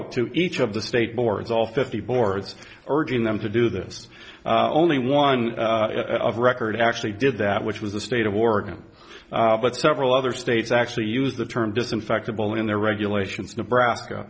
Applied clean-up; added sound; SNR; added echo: none; none; none; none.